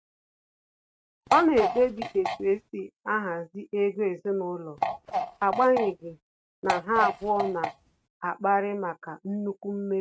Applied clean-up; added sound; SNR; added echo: neural mask model RNNoise.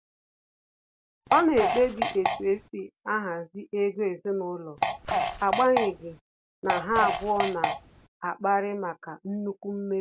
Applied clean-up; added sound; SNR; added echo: none; Fart; 1 dB; none.